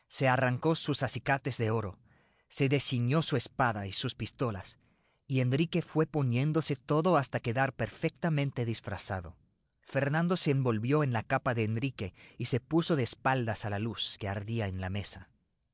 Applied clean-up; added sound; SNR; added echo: none; none; none; none.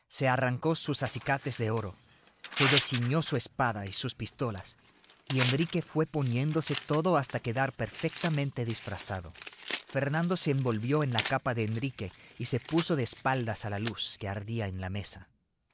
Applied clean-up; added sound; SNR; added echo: none; Tearing; 10 dB; none.